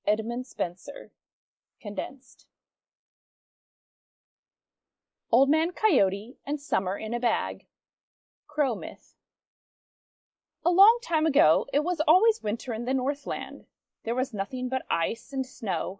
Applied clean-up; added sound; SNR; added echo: neural mask model Resemble Enhance denoiser.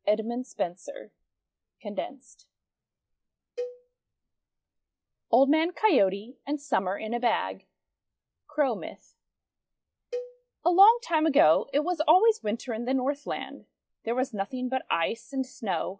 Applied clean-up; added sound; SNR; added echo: classical method log-MMSE.